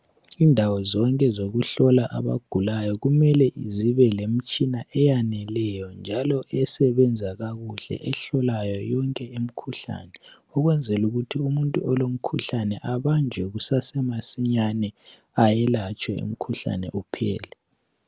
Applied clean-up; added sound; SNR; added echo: none; none; none; none.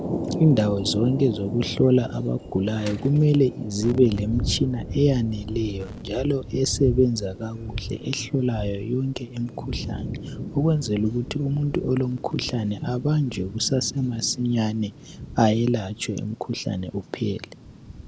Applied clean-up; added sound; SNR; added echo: none; Thunder; 10 dB; none.